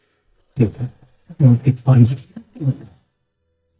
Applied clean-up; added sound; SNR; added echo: neural mask model DeepFilterNet 3.